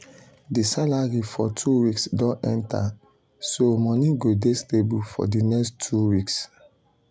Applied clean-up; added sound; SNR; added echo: none; none; none; none.